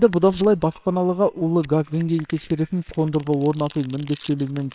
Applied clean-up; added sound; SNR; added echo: neural separator model SepFormer WHAMR!.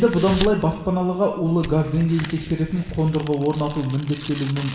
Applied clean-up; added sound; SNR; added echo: none; Tearing; 14 dB; reverberation time 0.9 s.